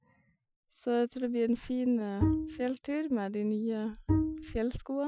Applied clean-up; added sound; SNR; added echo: classical method Wiener filter.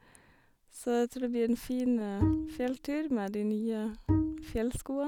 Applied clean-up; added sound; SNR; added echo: none; Bowed string instrument; -1 dB; none.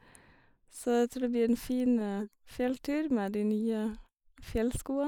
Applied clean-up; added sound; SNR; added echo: neural mask model Resemble Enhance denoiser.